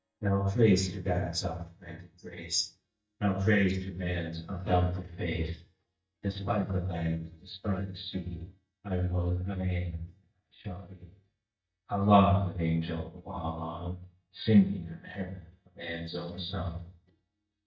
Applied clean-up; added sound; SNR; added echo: neural mask model DeepFilterNet 3.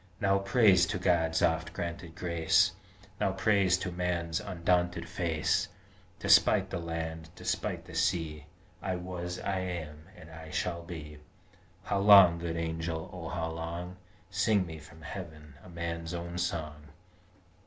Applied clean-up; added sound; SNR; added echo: none; none; none; none.